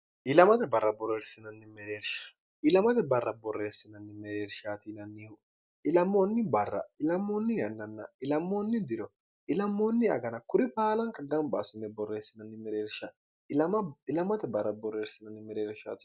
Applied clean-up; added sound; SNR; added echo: none; none; none; none.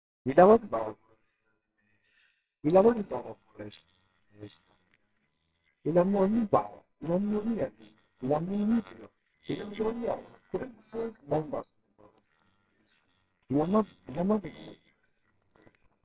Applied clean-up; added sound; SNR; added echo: neural separator model SepFormer WHAMR!.